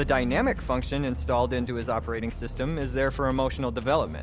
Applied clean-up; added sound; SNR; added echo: none; none; none; none.